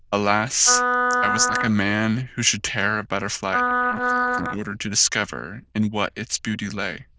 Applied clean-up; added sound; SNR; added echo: neural diffusion model UNIVERSE++.